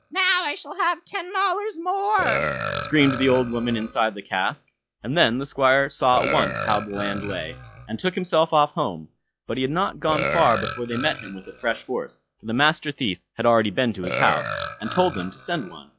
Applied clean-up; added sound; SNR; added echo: classical method log-MMSE.